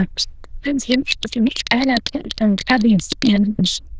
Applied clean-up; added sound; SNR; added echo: neural diffusion model UNIVERSE++.